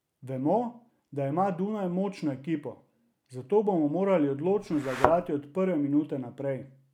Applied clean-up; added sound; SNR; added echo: none; Thump, thud; 1 dB; none.